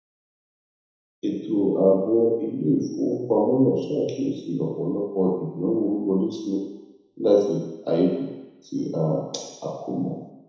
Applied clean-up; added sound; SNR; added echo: none; none; none; reverberation time 1.0 s.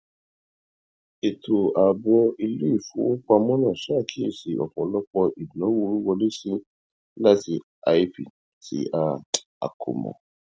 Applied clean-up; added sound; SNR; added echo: none; none; none; none.